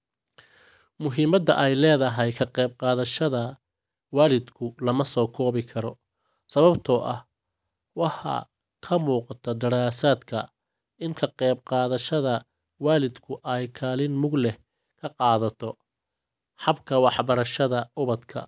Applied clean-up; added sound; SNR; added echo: none; none; none; none.